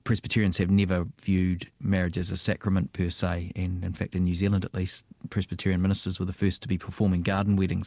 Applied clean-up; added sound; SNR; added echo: none; none; none; none.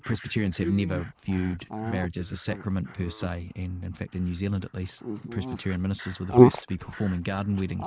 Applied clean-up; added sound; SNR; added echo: neural mask model Resemble Enhance denoiser.